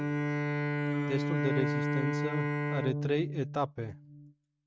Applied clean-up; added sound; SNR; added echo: neural mask model RNNoise.